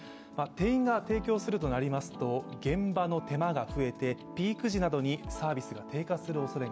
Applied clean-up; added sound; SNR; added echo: none; none; none; none.